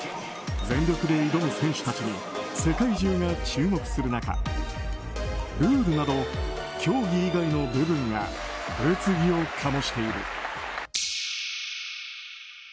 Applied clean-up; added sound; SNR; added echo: none; none; none; none.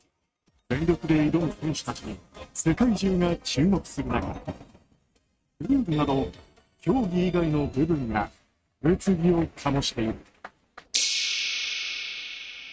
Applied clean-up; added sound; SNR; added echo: neural mask model RNNoise.